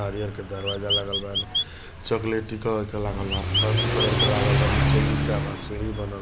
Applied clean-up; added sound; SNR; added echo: none; Chirp, tweet + Accelerating, revving, vroom / Car; -3 dB; none.